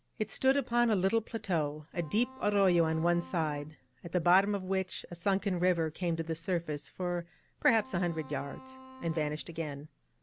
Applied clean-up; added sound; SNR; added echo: none; Bowed string instrument; 19 dB; none.